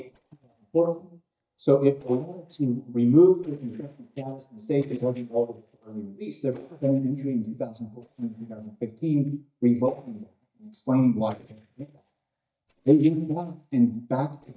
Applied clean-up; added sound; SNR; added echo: neural mask model DeepFilterNet 3.